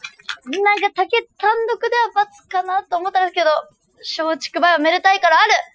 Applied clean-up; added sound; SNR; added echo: classical method Wiener filter.